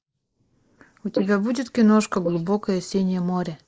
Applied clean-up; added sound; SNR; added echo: neural mask model Resemble Enhance denoiser.